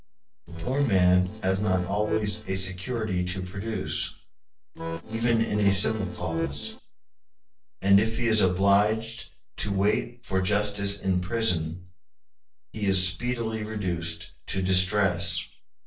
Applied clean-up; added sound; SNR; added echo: neural separator model SepFormer DNS4.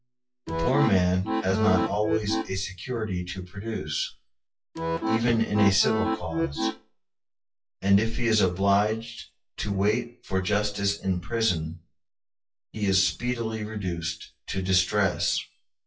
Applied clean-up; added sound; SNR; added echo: classical method WPE with log-MMSE.